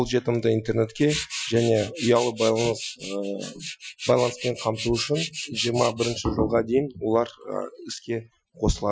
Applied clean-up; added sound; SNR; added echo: classical method Wiener filter.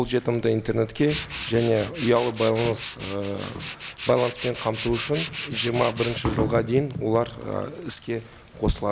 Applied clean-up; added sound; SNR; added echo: none; Tools; 9 dB; none.